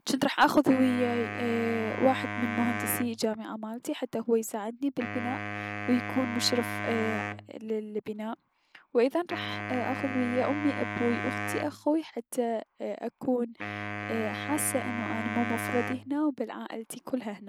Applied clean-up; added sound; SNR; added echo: none; Wind instrument, woodwind instrument; 7 dB; none.